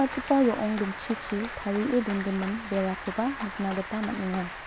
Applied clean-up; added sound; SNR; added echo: none; Applause; 10 dB; none.